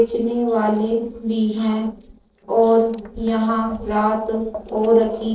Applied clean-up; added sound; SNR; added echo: neural separator model SepFormer DNS4.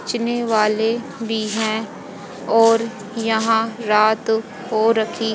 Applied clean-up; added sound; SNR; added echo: none; none; none; none.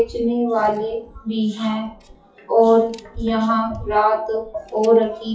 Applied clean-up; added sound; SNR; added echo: classical method WPE with log-MMSE.